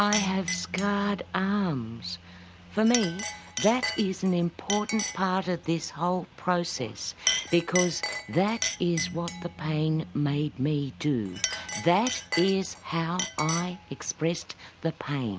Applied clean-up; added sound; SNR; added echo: none; Chink, clink; 9 dB; none.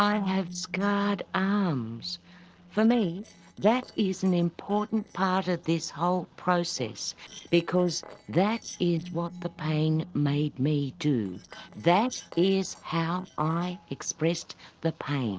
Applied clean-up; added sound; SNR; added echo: neural separator model SepFormer DNS4.